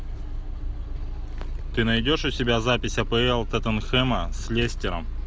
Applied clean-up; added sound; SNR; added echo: none; none; none; none.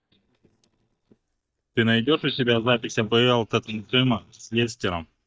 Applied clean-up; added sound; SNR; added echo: neural mask model DeepFilterNet 3.